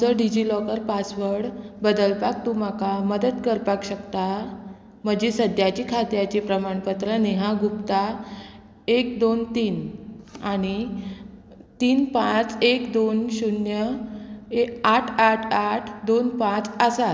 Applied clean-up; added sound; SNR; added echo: none; none; none; none.